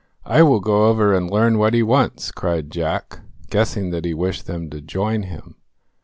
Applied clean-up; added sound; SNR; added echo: none; none; none; none.